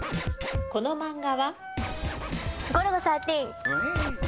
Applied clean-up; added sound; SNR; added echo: none; Wind instrument, woodwind instrument; 14 dB; none.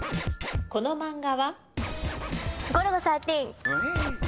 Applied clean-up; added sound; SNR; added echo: none; none; none; none.